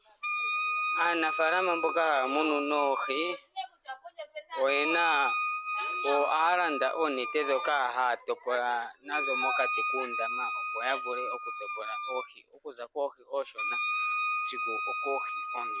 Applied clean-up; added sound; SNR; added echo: none; Wind instrument, woodwind instrument; 2 dB; none.